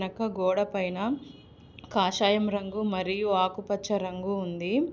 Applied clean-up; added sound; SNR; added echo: none; none; none; none.